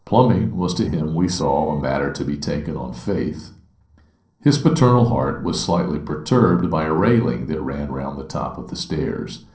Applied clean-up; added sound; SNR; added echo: neural separator model SepFormer DNS4.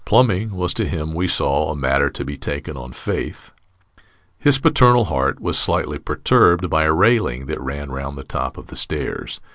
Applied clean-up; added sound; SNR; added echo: none; none; none; none.